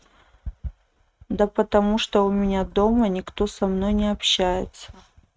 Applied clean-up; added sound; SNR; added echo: neural mask model RNNoise.